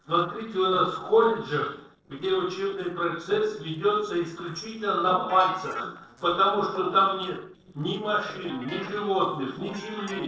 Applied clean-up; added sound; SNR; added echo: neural separator model SepFormer DNS4.